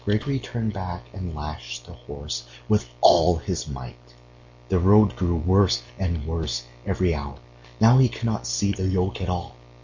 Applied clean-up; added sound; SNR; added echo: none; none; none; none.